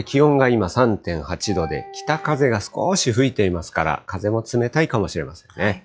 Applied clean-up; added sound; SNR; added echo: classical method log-MMSE.